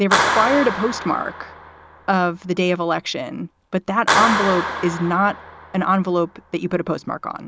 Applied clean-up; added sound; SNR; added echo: none; Clapping; 4 dB; none.